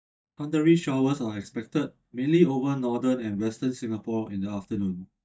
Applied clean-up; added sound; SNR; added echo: neural mask model DeepFilterNet 3.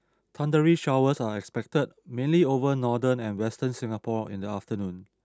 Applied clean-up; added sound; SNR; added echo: none; none; none; none.